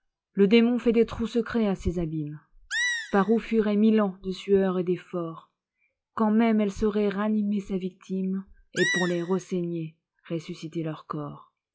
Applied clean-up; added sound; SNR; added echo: classical method log-MMSE.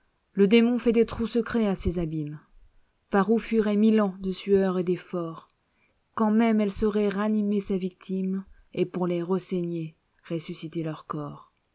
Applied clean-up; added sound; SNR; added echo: none; none; none; none.